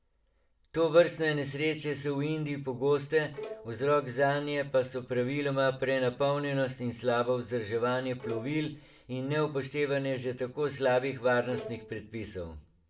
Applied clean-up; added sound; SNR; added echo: none; Bowed string instrument; 16 dB; reverberation time 0.3 s.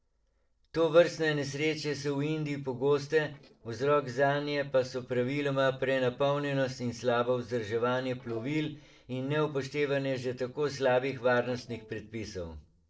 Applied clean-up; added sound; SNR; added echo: neural separator model SepFormer DNS4.